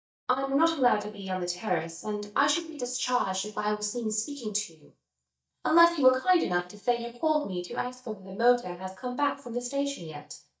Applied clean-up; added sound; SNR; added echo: neural mask model DeepFilterNet 3.